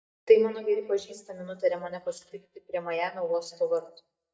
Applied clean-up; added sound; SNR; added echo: neural mask model DeepFilterNet 3.